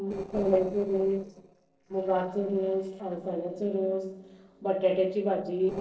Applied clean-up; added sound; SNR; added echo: neural separator model SepFormer DNS4.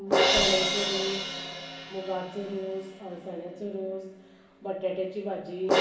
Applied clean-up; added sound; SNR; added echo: none; Crash cymbal; -3 dB; reverberation time 0.3 s.